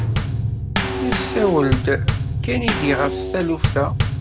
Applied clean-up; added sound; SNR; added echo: none; Bass drum / Snare drum / Drum kit; -1 dB; none.